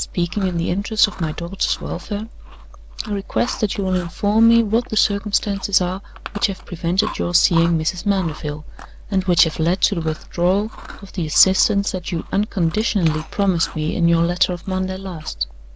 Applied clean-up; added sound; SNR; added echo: none; Chewing, mastication + Cutlery, silverware / Chink, clink; 19 dB; none.